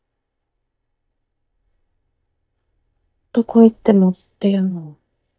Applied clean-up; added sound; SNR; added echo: neural mask model DeepFilterNet 3.